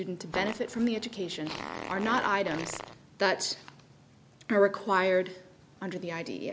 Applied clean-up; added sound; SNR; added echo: none; Fart; 10 dB; none.